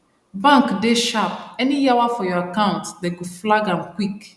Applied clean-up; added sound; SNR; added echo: none; none; none; none.